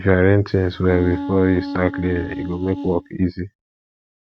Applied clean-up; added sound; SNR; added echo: neural mask model RNNoise.